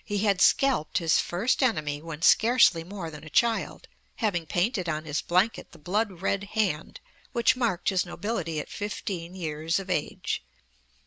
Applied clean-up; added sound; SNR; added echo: none; none; none; none.